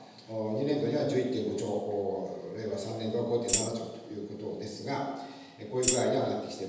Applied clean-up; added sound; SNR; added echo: none; Tambourine; 0 dB; reverberation time 1.1 s.